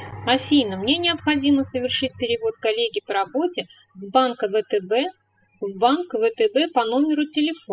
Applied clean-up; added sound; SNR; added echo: classical method spectral subtraction.